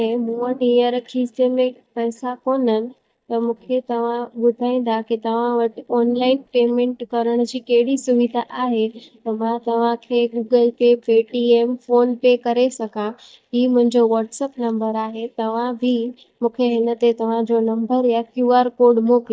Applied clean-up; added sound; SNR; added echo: neural mask model DeepFilterNet 3.